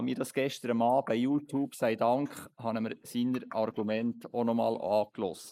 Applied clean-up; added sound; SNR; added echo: neural mask model Resemble Enhance denoiser.